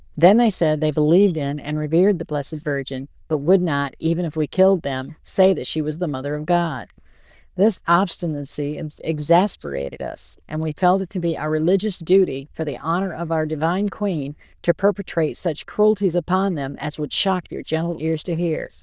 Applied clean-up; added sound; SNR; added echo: neural diffusion model UNIVERSE++.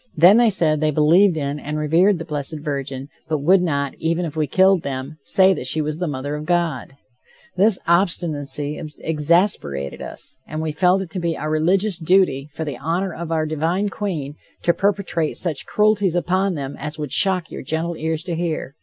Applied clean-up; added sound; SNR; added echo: none; none; none; none.